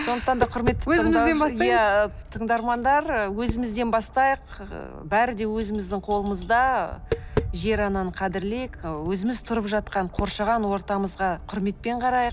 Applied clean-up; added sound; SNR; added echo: none; Tap; 10 dB; none.